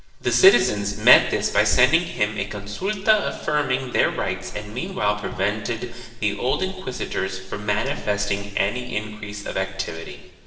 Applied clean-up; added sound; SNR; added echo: neural separator model SepFormer DNS4.